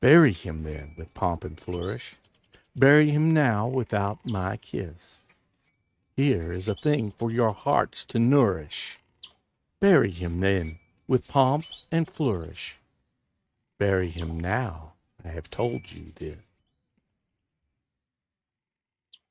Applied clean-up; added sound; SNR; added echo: neural mask model RNNoise.